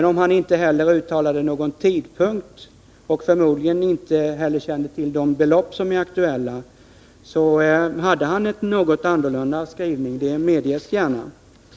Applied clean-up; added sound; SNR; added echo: none; none; none; none.